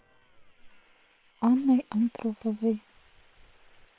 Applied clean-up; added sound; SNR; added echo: neural separator model SepFormer WHAM!.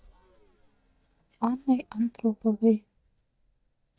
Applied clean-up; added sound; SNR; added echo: neural mask model DeepFilterNet 3.